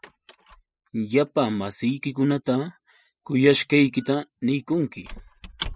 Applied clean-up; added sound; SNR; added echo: classical method spectral subtraction.